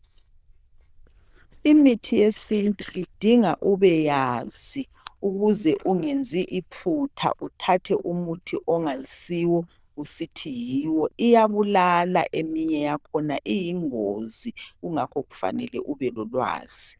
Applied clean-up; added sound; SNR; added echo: neural diffusion model UNIVERSE++.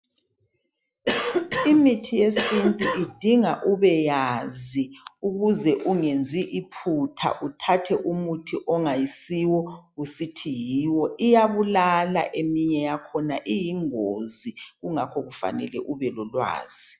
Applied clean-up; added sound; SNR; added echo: classical method log-MMSE.